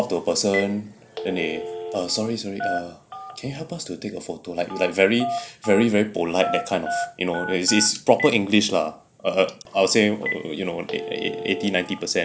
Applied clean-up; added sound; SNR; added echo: none; Telephone; 10 dB; none.